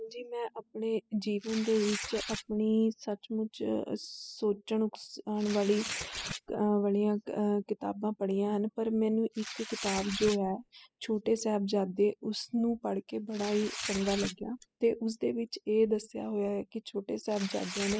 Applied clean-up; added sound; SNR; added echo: classical method spectral subtraction.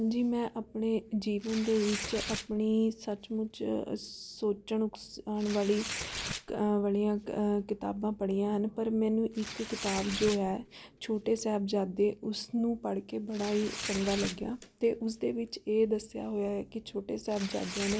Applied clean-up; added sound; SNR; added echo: none; Tearing; 13 dB; none.